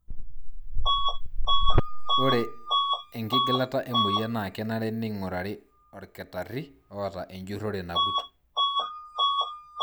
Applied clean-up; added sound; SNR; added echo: none; Bus / Alarm; 4 dB; none.